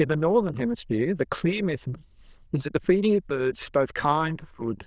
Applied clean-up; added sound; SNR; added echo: neural diffusion model UNIVERSE++.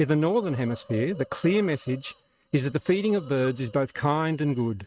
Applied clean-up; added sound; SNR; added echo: neural mask model RNNoise.